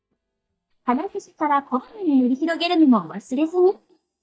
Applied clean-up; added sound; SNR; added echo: neural mask model DeepFilterNet 3.